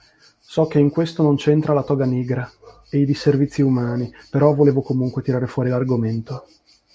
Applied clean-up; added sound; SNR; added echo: none; none; none; none.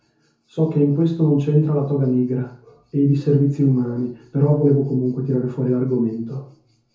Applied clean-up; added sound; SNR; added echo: none; none; none; reverberation time 0.6 s.